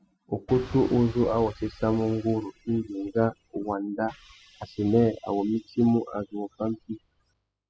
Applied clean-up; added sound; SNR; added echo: classical method spectral subtraction.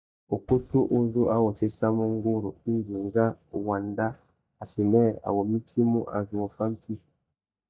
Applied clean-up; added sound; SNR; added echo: neural mask model DeepFilterNet 3.